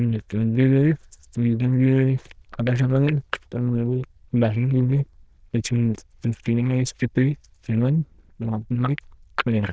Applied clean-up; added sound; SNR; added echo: neural diffusion model UNIVERSE++.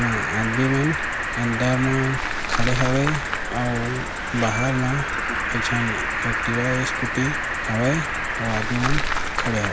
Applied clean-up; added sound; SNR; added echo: none; Cricket; 0 dB; none.